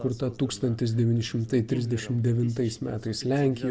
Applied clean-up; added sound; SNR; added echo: none; none; none; none.